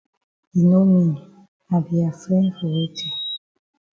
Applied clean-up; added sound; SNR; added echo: none; Bird vocalization, bird call, bird song; 11 dB; none.